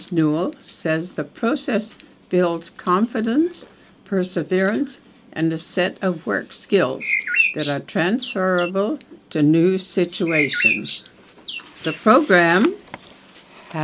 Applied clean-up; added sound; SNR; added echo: none; Bird; 3 dB; none.